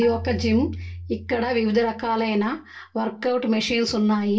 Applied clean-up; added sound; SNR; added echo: none; Marimba, xylophone; 13 dB; reverberation time 0.2 s.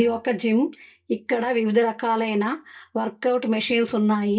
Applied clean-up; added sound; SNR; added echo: neural mask model DeepFilterNet 3.